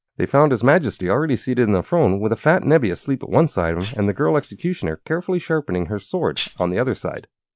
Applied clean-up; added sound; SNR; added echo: neural mask model Resemble Enhance denoiser.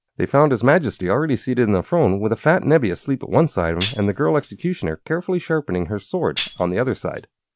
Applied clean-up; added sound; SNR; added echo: none; Tambourine; 12 dB; none.